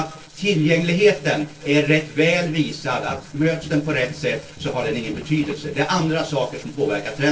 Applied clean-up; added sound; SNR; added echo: neural separator model SepFormer DNS4.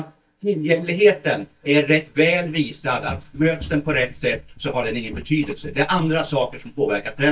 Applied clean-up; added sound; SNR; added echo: neural mask model DeepFilterNet 3.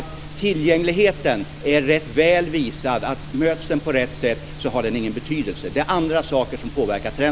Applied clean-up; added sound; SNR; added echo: none; none; none; none.